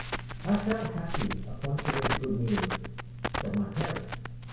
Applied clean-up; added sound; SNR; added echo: none; Crackle; 2 dB; reverberation time 0.6 s.